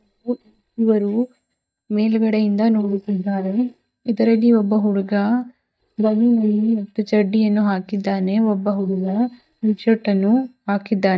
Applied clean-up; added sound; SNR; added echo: neural mask model DeepFilterNet 3.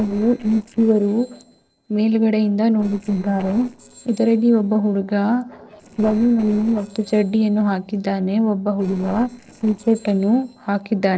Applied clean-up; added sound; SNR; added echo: neural separator model SepFormer DNS4.